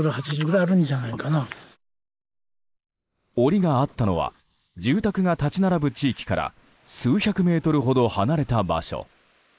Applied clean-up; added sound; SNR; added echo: neural mask model Resemble Enhance denoiser.